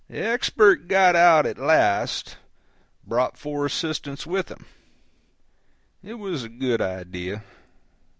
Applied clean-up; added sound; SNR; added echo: none; none; none; none.